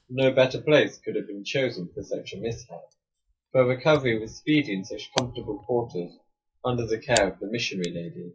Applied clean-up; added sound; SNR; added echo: classical method log-MMSE.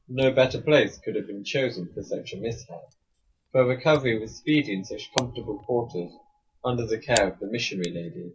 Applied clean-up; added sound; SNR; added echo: none; Camera; 16 dB; none.